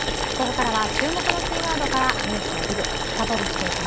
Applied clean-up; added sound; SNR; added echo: none; Boiling; -2 dB; none.